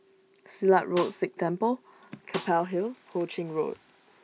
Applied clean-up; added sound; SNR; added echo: none; Snare drum; 16 dB; none.